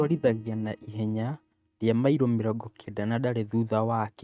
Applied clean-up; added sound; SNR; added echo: neural mask model RNNoise.